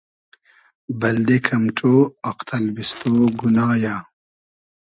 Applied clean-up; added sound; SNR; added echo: neural mask model RNNoise.